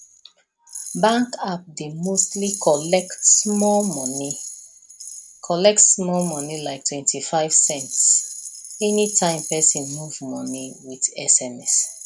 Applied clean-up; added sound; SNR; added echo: none; Rattle; 12 dB; none.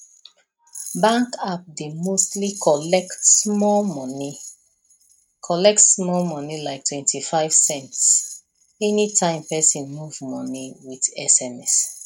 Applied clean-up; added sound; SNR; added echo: neural mask model RNNoise.